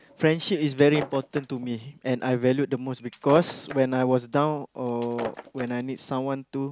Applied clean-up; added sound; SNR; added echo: none; Shatter; 15 dB; none.